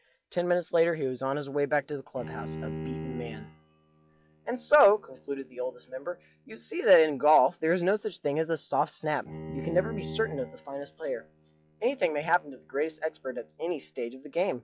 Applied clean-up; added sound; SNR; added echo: classical method log-MMSE.